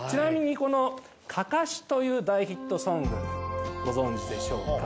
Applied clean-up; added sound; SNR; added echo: none; none; none; none.